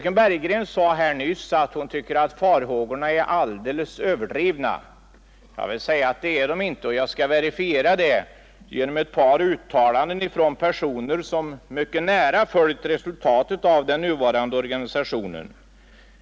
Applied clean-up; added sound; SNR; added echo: none; none; none; none.